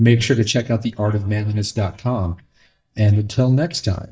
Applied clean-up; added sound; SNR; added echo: neural mask model DeepFilterNet 3.